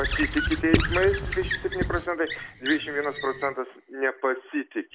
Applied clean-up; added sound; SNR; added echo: none; Squeak / Writing; 2 dB; none.